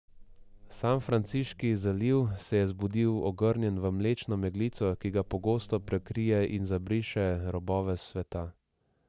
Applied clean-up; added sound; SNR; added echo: none; Buzz; 20 dB; none.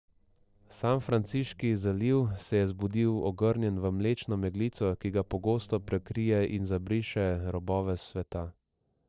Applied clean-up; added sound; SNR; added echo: neural separator model SepFormer DNS4.